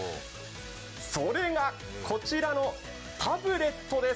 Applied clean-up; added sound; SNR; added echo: none; none; none; none.